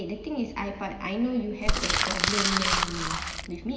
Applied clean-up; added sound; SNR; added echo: none; Crumpling, crinkling; -4 dB; reverberation time 1.8 s.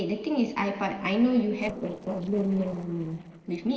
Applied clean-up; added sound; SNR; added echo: neural separator model SepFormer DNS4.